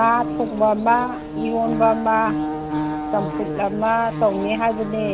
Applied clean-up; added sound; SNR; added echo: none; Buzz / Bird; 6 dB; none.